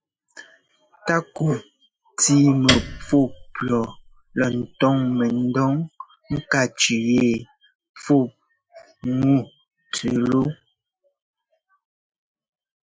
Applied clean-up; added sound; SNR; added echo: classical method Wiener filter.